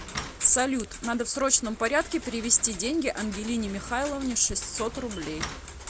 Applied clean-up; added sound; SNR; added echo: none; Slam; 16 dB; none.